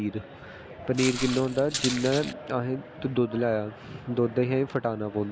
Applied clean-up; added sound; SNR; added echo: none; Walk, footsteps; 6 dB; none.